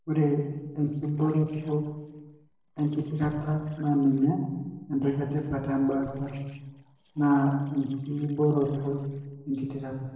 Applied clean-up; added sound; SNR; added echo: neural separator model SepFormer DNS4.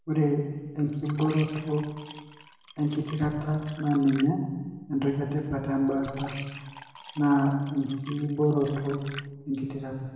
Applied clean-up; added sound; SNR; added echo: none; Fill (with liquid); 16 dB; reverberation time 1.2 s.